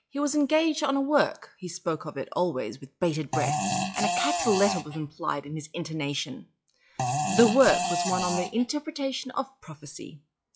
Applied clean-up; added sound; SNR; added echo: classical method log-MMSE.